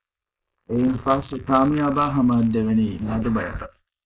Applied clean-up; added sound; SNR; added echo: neural mask model Resemble Enhance denoiser.